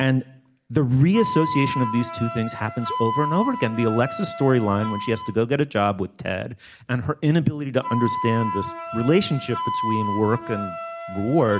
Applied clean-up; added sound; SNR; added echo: none; Wind instrument, woodwind instrument; 8 dB; none.